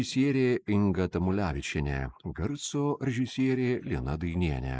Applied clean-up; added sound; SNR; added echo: neural mask model Resemble Enhance denoiser.